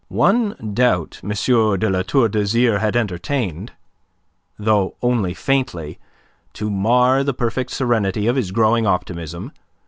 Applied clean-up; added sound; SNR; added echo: none; none; none; none.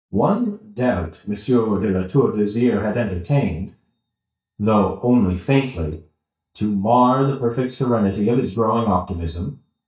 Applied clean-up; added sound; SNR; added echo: neural mask model DeepFilterNet 3.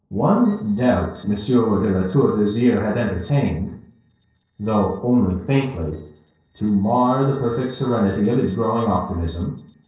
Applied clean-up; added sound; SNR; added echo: neural separator model SepFormer DNS4.